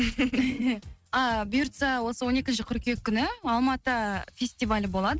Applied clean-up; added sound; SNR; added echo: neural mask model RNNoise.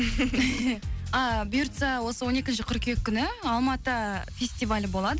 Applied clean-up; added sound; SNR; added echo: none; Bass drum; 13 dB; none.